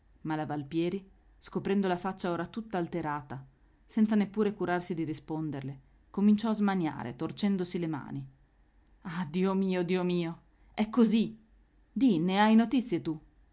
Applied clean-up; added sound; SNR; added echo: none; none; none; none.